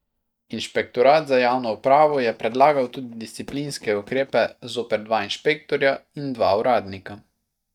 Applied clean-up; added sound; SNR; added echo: neural mask model DeepFilterNet 3.